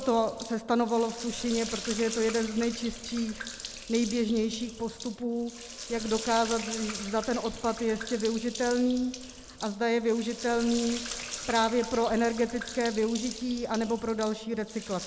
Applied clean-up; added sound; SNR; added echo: none; Sink (filling or washing); 11 dB; none.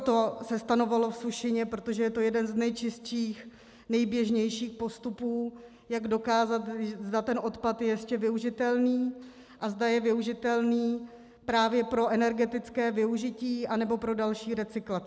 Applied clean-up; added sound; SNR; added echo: none; none; none; none.